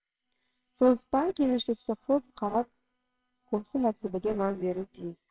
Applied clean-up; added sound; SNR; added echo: neural separator model SepFormer WHAMR!.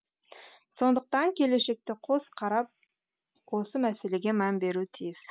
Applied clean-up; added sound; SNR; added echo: none; none; none; none.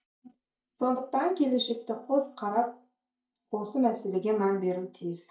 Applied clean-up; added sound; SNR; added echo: neural mask model DeepFilterNet 3.